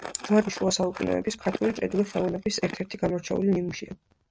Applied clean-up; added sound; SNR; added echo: neural mask model RNNoise.